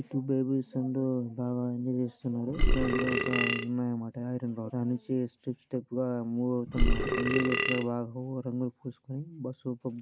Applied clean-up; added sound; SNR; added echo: none; Burping, eructation; -5 dB; none.